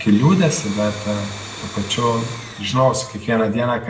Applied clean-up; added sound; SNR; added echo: none; Domestic sounds, home sounds; 15 dB; reverberation time 0.7 s.